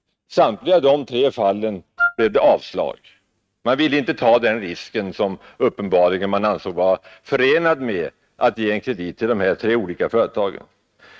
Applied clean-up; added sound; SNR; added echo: neural mask model RNNoise.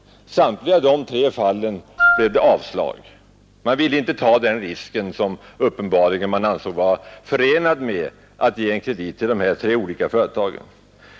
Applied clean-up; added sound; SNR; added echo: none; Wind instrument, woodwind instrument; -2 dB; none.